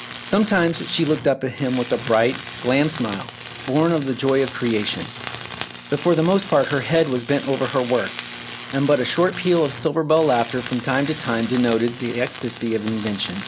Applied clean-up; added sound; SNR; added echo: none; Tools; 10 dB; none.